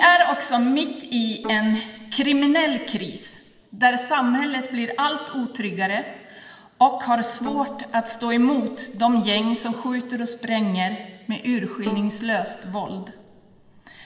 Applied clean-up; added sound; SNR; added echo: neural separator model SepFormer DNS4.